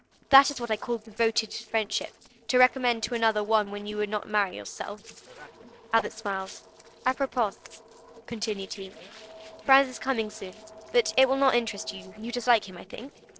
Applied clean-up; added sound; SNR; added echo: neural separator model SepFormer DNS4.